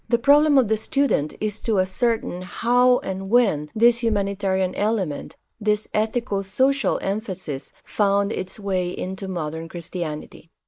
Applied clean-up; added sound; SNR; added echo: neural mask model Resemble Enhance denoiser.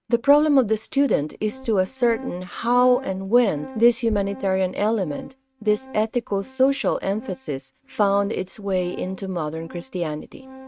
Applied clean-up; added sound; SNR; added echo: neural mask model RNNoise.